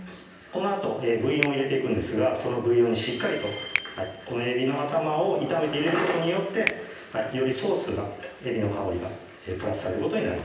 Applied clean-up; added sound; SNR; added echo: none; Finger snapping; 12 dB; reverberation time 0.9 s.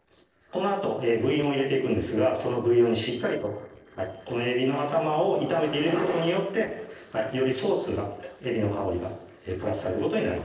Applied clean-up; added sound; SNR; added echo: neural separator model SepFormer DNS4.